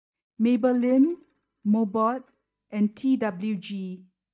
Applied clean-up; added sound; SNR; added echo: neural mask model DeepFilterNet 3.